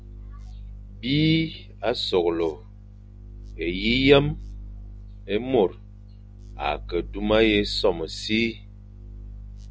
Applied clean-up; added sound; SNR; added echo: none; none; none; none.